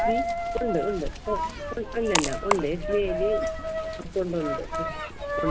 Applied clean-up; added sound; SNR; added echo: none; Coin (dropping); -1 dB; none.